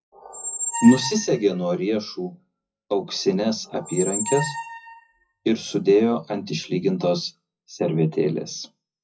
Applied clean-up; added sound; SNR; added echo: classical method WPE with log-MMSE.